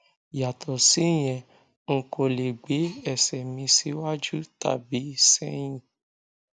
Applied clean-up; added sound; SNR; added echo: none; none; none; none.